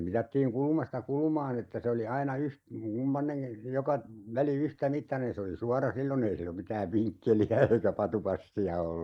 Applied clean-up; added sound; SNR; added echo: neural mask model Resemble Enhance denoiser.